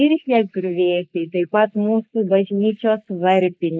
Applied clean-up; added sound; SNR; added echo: neural mask model Resemble Enhance denoiser.